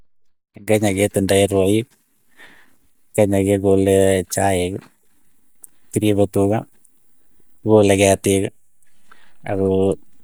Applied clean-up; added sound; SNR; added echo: neural mask model DeepFilterNet 3.